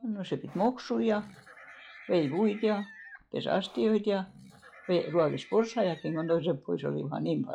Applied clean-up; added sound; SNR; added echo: classical method log-MMSE.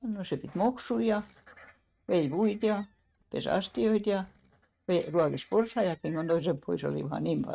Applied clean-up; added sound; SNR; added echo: neural mask model RNNoise.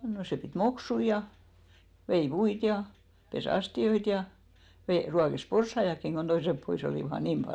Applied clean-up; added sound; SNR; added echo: none; none; none; none.